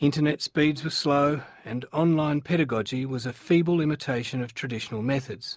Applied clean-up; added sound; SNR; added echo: none; none; none; none.